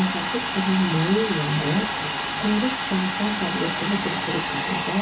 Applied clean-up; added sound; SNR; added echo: none; Domestic sounds, home sounds; 2 dB; reverberation time 0.3 s.